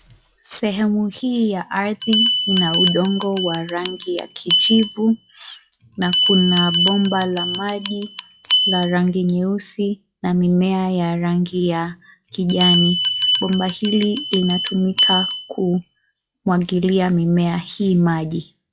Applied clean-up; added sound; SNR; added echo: classical method log-MMSE.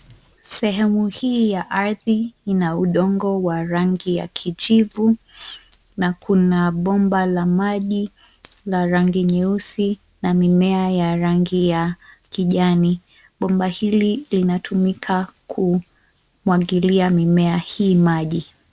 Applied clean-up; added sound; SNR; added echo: none; none; none; none.